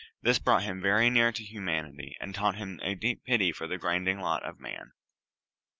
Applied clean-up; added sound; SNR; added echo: none; none; none; none.